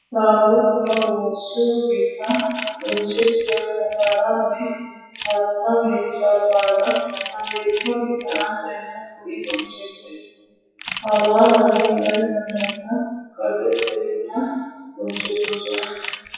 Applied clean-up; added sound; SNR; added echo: classical method WPE with log-MMSE.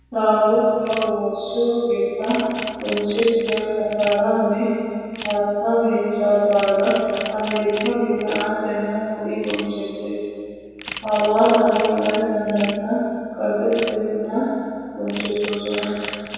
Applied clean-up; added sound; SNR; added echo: none; Camera; 13 dB; reverberation time 2.2 s.